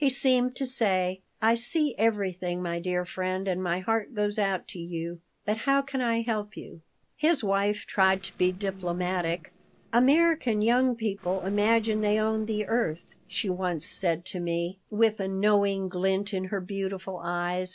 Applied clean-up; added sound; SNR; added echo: neural separator model SepFormer DNS4.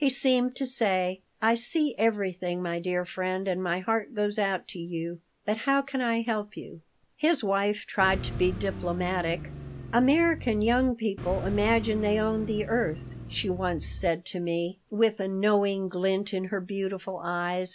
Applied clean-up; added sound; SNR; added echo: none; Car; 9 dB; none.